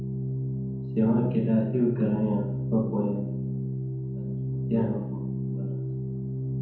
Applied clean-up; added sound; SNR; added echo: none; Organ; 1 dB; reverberation time 0.9 s.